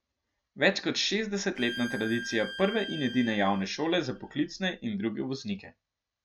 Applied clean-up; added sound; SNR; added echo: none; Bowed string instrument; 12 dB; none.